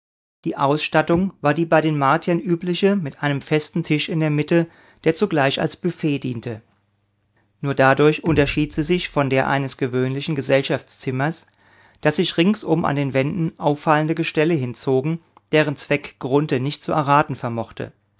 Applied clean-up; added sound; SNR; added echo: neural mask model DeepFilterNet 3.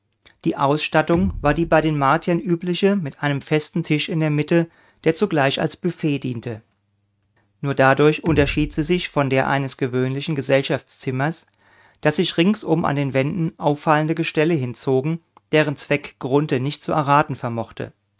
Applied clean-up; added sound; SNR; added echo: neural mask model RNNoise.